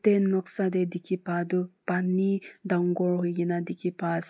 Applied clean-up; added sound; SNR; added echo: none; none; none; none.